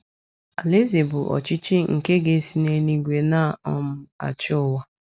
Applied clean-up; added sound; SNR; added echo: none; none; none; none.